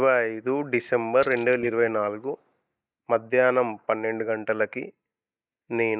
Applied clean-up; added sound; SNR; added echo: neural mask model DeepFilterNet 3.